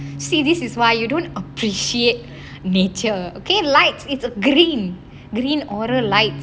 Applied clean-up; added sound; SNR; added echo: none; Bass guitar; 17 dB; none.